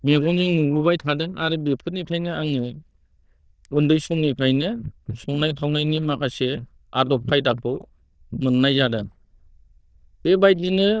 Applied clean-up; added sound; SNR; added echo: neural diffusion model UNIVERSE++.